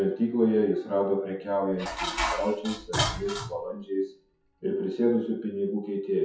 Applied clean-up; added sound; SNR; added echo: classical method WPE with log-MMSE.